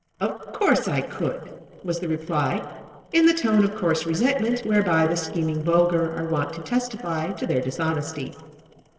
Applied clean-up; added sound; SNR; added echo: neural separator model SepFormer DNS4.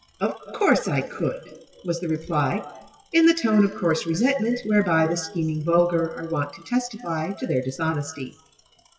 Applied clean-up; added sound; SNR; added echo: classical method WPE with log-MMSE.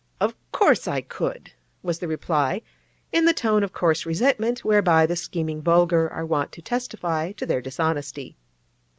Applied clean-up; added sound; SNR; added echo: none; none; none; none.